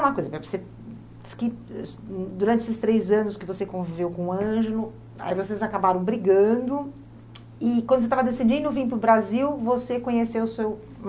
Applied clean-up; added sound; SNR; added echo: none; none; none; none.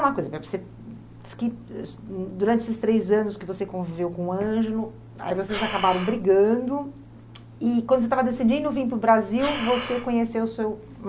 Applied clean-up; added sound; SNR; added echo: none; Breathing; 9 dB; none.